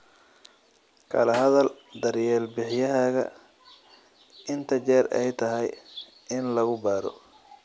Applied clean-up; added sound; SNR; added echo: none; Snare drum; 19 dB; none.